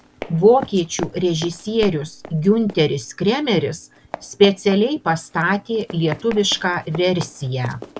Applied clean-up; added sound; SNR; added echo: none; Run; 17 dB; none.